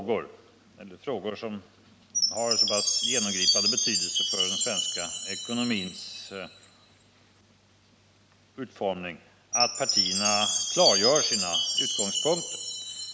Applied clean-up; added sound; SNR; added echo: none; Chime; -3 dB; none.